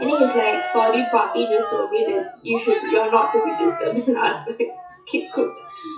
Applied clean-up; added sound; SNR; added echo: classical method WPE with log-MMSE.